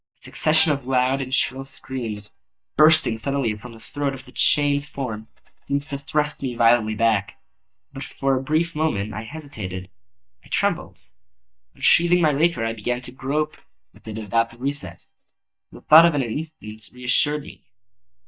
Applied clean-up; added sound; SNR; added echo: neural mask model DeepFilterNet 3.